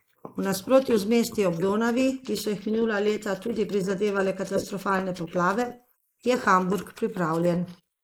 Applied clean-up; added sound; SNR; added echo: neural mask model Resemble Enhance denoiser.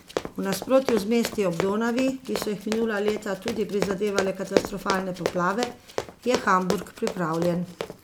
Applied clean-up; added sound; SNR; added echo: none; Run; 6 dB; none.